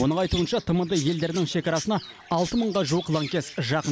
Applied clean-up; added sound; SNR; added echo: none; Chirp, tweet; 15 dB; none.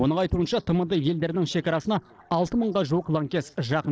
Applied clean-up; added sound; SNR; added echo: neural separator model SepFormer DNS4.